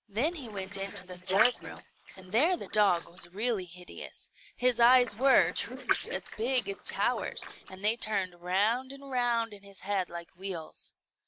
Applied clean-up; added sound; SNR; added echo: neural mask model Resemble Enhance denoiser.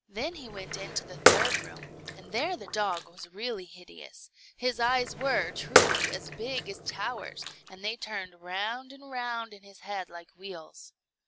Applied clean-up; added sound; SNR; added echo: none; Bathtub (filling or washing) / Water / Splash, splatter; -5 dB; none.